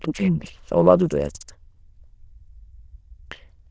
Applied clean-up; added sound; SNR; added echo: neural diffusion model UNIVERSE++.